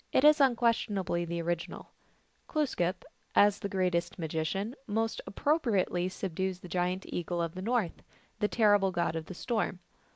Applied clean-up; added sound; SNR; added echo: none; none; none; none.